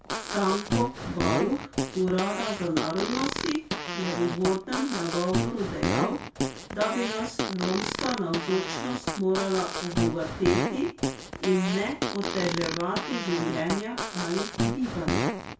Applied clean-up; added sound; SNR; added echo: none; Fart; 2 dB; reverberation time 0.3 s.